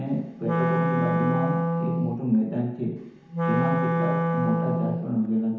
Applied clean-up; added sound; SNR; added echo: none; Wind instrument, woodwind instrument; -2 dB; reverberation time 1.0 s.